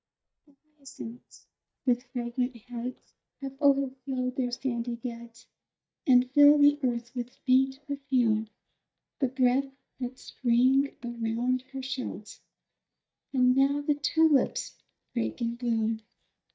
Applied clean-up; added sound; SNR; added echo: neural mask model DeepFilterNet 3.